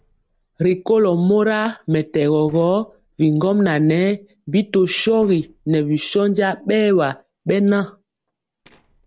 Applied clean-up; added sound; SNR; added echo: neural separator model SepFormer DNS4.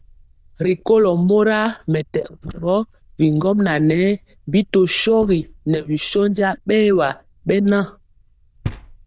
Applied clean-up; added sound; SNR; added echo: neural diffusion model UNIVERSE++.